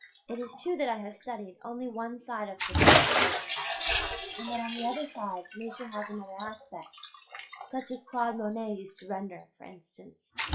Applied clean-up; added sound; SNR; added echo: classical method WPE with log-MMSE.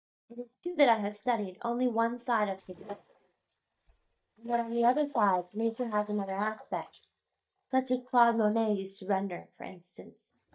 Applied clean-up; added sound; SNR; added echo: neural mask model DeepFilterNet 3.